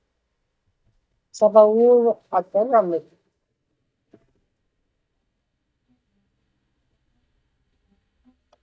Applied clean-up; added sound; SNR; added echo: neural mask model DeepFilterNet 3.